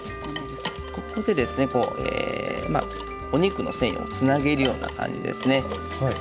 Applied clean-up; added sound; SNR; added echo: none; Wind instrument, woodwind instrument; 11 dB; none.